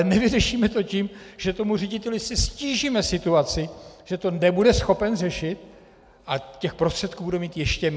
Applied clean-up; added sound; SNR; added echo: none; none; none; none.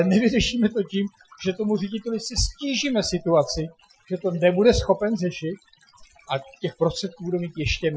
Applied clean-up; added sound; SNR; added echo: classical method Wiener filter.